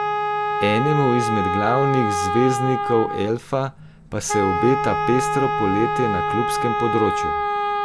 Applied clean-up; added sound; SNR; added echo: none; Wind instrument, woodwind instrument; 0 dB; none.